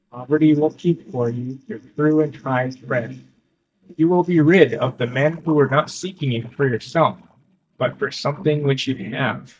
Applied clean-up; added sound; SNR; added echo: neural mask model DeepFilterNet 3.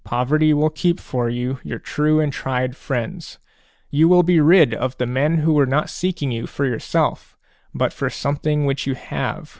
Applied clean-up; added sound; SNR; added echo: none; none; none; none.